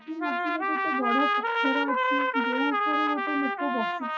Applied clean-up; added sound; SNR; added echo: classical method WPE with log-MMSE.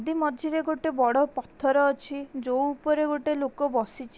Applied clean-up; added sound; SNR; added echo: none; none; none; none.